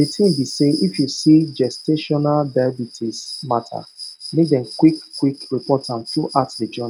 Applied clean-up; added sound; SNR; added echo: neural mask model RNNoise.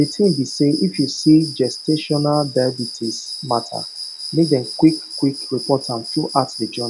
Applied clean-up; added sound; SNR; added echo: none; Cricket; 12 dB; none.